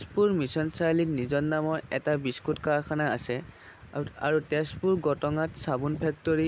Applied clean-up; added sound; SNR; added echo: none; none; none; none.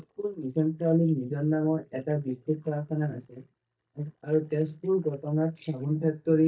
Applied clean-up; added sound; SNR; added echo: neural mask model DeepFilterNet 3.